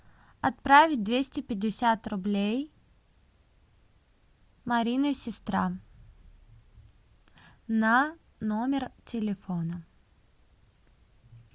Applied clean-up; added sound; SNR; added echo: none; none; none; none.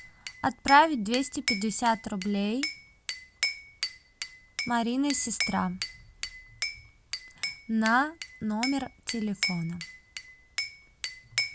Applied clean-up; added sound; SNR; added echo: none; Glass / Bell; 7 dB; none.